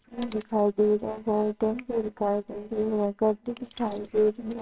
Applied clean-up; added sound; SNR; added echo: neural separator model SepFormer WHAMR!.